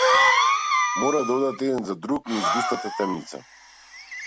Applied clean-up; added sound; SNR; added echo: none; Cough; -4 dB; none.